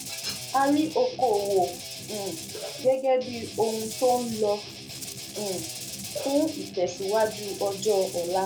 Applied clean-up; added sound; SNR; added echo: none; Rattle / Rattle (instrument) + Guitar; 11 dB; none.